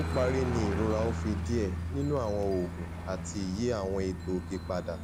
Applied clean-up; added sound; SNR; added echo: none; Aircraft; 3 dB; none.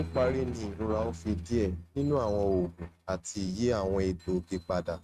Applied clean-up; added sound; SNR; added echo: neural mask model RNNoise.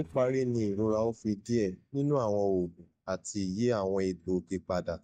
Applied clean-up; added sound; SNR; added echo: neural mask model DeepFilterNet 3.